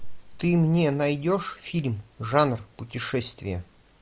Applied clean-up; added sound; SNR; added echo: none; none; none; none.